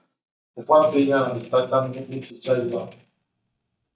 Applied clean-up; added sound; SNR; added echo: neural mask model DeepFilterNet 3.